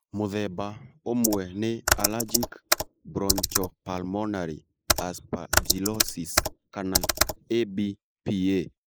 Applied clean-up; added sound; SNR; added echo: neural mask model Resemble Enhance denoiser.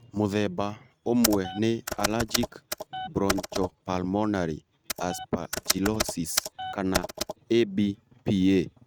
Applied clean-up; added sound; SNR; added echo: neural mask model RNNoise.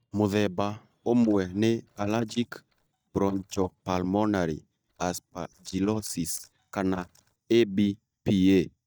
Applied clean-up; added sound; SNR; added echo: neural mask model DeepFilterNet 3.